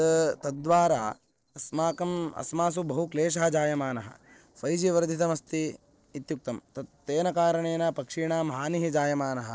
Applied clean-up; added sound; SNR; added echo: neural separator model SepFormer DNS4.